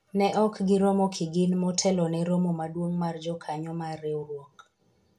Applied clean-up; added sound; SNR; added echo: none; none; none; reverberation time 0.2 s.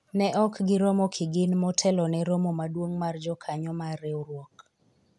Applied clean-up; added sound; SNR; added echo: none; none; none; none.